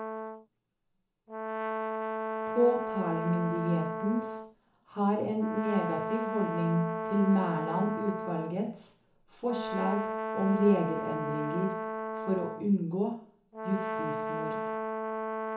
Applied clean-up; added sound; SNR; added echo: none; Brass instrument; 4 dB; reverberation time 0.7 s.